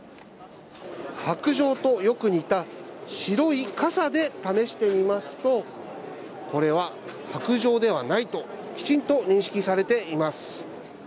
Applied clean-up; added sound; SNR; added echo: none; none; none; none.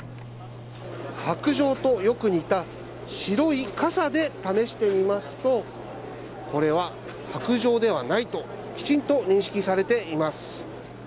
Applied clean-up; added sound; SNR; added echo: none; Microwave oven; 18 dB; none.